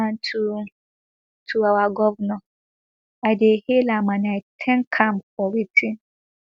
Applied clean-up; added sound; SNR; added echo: none; none; none; none.